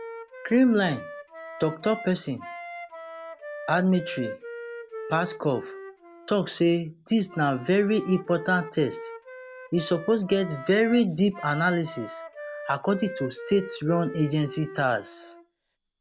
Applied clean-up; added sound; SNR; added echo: none; Wind instrument, woodwind instrument; 13 dB; none.